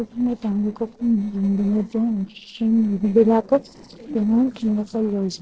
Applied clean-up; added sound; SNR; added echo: neural separator model SepFormer DNS4.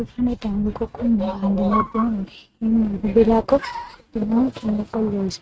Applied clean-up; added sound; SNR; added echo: neural mask model RNNoise.